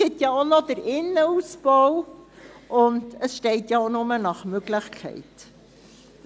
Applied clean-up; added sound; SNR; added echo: none; none; none; none.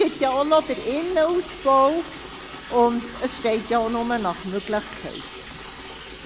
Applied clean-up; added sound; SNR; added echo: none; Liquid; 13 dB; none.